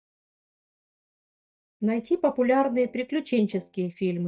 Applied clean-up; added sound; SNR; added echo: neural mask model DeepFilterNet 3.